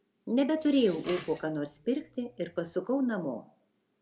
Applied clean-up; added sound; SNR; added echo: none; Dishes, pots, and pans; 18 dB; none.